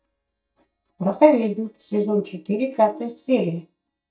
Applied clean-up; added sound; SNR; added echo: neural mask model DeepFilterNet 3.